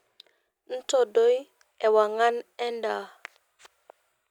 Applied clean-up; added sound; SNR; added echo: none; none; none; none.